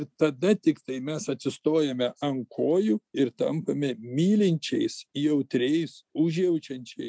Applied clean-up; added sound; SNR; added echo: none; none; none; none.